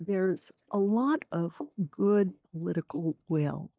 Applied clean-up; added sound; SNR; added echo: neural mask model DeepFilterNet 3.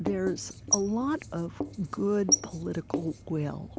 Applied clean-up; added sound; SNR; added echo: none; Writing; 3 dB; none.